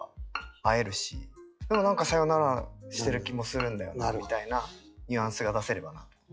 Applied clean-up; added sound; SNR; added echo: classical method log-MMSE.